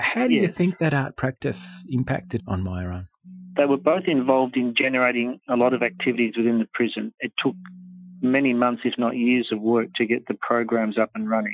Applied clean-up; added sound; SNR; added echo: classical method Wiener filter.